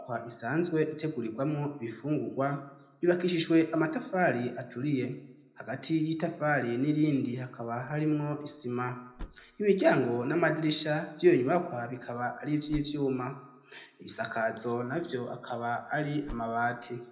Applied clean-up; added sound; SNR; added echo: none; Slam / Car; 20 dB; reverberation time 0.7 s.